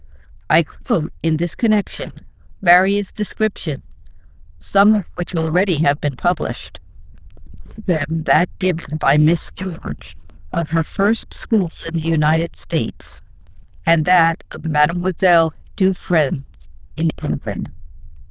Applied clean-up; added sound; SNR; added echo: neural diffusion model UNIVERSE++.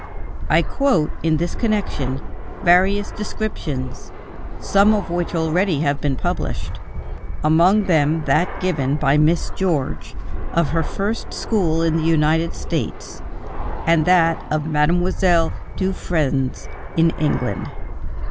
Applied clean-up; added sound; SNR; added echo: none; Fixed-wing aircraft, airplane; 4 dB; none.